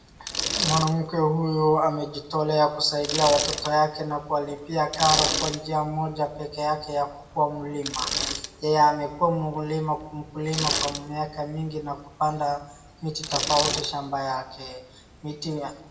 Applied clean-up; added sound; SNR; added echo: none; Bicycle; 7 dB; reverberation time 0.6 s.